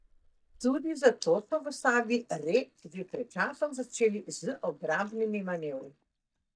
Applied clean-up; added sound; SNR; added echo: neural mask model DeepFilterNet 3.